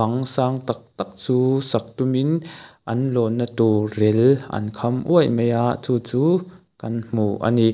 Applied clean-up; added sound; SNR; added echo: none; none; none; none.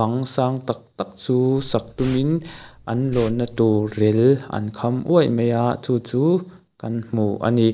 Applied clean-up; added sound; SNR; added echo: none; Liquid; 17 dB; none.